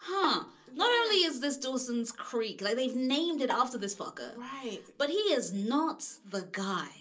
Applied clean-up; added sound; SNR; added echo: none; Bowed string instrument; 14 dB; reverberation time 0.2 s.